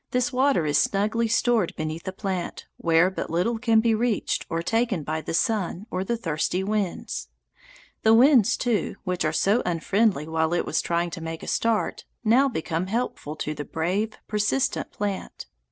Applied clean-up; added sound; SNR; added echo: none; none; none; none.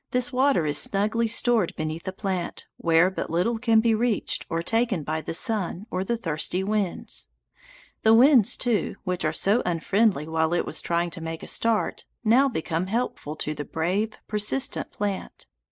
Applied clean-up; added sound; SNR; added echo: neural mask model Resemble Enhance denoiser.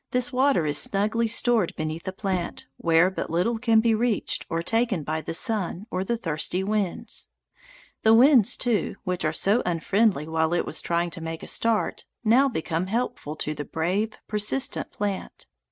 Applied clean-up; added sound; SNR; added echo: neural mask model RNNoise.